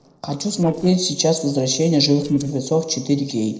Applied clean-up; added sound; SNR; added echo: neural separator model SepFormer DNS4.